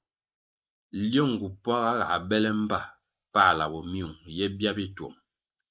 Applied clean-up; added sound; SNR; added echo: neural mask model Resemble Enhance denoiser.